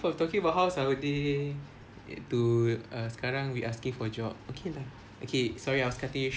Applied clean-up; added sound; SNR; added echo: none; none; none; none.